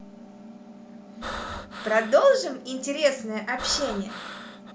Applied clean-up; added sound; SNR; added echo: none; Breathing; 10 dB; none.